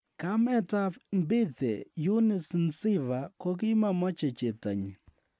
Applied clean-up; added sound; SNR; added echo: none; none; none; none.